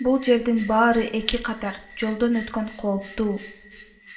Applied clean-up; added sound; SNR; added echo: none; Bell; 15 dB; reverberation time 0.6 s.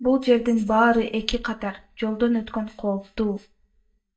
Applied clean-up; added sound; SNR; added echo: neural mask model DeepFilterNet 3.